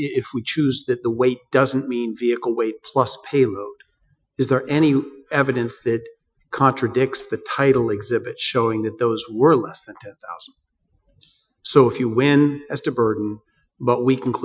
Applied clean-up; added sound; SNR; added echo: classical method Wiener filter.